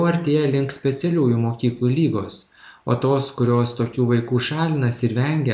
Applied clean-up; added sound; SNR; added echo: none; none; none; none.